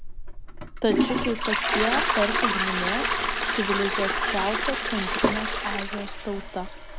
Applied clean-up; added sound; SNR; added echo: none; Toilet flush; -3 dB; none.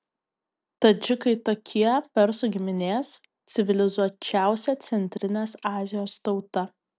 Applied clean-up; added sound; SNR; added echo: none; none; none; none.